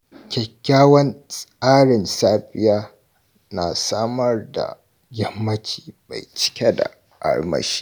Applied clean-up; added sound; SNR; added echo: none; none; none; none.